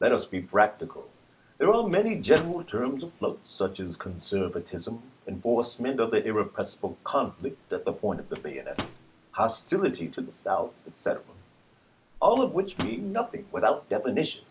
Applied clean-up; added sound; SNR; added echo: none; Microwave oven; 16 dB; none.